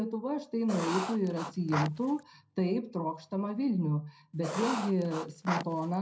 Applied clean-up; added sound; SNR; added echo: none; Writing; 6 dB; reverberation time 0.4 s.